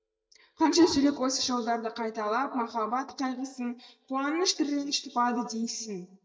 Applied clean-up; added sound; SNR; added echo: neural mask model DeepFilterNet 3.